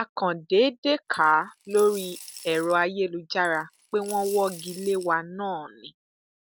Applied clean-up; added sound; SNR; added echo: none; Coin (dropping) / Glass; 18 dB; none.